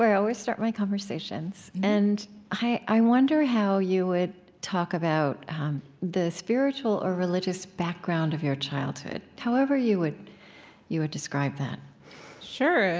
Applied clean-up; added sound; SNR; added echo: none; none; none; none.